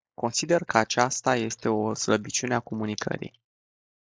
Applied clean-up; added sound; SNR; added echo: neural mask model Resemble Enhance denoiser.